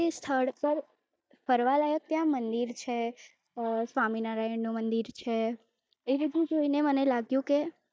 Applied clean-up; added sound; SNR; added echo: neural mask model DeepFilterNet 3.